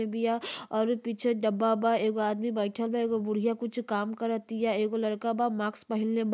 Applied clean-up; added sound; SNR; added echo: none; none; none; none.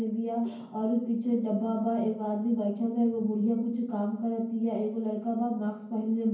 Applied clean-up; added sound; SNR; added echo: none; none; none; reverberation time 0.9 s.